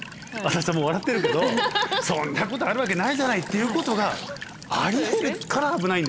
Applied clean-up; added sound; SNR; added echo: none; Walk, footsteps / Stream / Trickle, dribble / Chirp, tweet; 12 dB; none.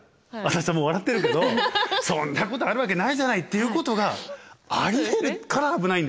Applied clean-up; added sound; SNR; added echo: none; none; none; none.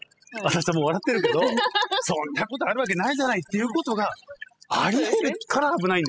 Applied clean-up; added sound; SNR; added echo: classical method spectral subtraction.